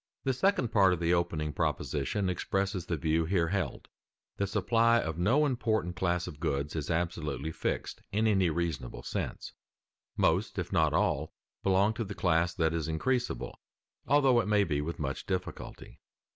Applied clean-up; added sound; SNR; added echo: none; none; none; none.